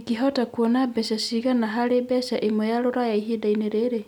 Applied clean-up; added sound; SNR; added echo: none; none; none; none.